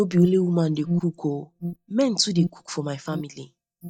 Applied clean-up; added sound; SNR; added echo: neural mask model DeepFilterNet 3.